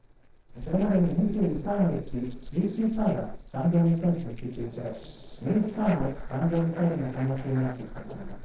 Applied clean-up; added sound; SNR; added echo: neural separator model SepFormer DNS4.